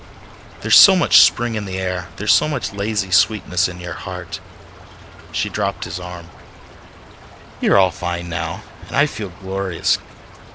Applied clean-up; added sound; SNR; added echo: none; Stream / Trickle, dribble; 17 dB; none.